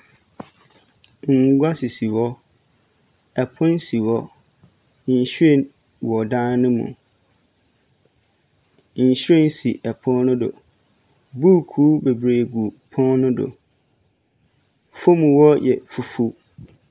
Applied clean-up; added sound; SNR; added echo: none; none; none; none.